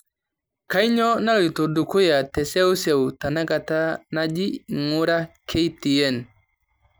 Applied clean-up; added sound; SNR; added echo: none; none; none; none.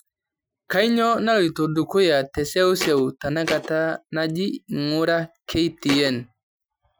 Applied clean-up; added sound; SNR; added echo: classical method Wiener filter.